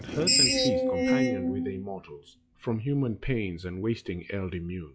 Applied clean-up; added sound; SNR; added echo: classical method log-MMSE.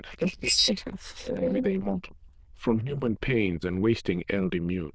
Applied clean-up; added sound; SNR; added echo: neural diffusion model UNIVERSE++.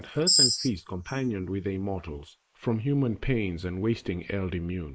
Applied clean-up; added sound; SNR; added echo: neural mask model Resemble Enhance denoiser.